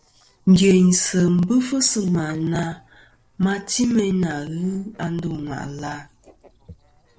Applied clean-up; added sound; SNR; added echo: neural separator model SepFormer DNS4.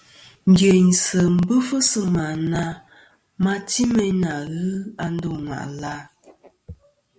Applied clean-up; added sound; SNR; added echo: none; none; none; none.